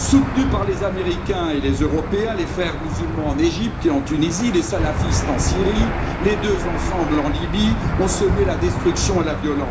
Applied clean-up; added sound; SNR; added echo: none; Engine / Aircraft; 2 dB; reverberation time 0.4 s.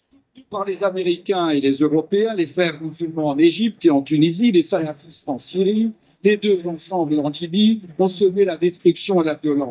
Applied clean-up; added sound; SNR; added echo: neural mask model DeepFilterNet 3.